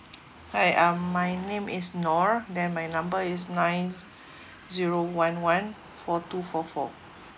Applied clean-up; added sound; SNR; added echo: none; none; none; none.